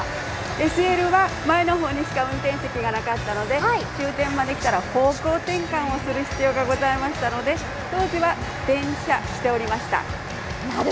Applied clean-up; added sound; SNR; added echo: none; none; none; none.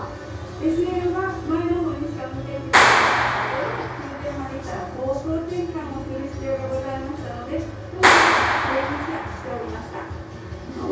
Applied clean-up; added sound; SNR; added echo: none; Clapping; -2 dB; reverberation time 0.6 s.